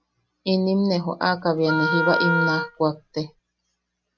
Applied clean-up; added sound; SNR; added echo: none; Wind instrument, woodwind instrument; 2 dB; none.